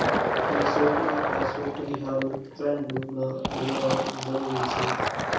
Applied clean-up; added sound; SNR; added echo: none; Fill (with liquid); -2 dB; reverberation time 0.6 s.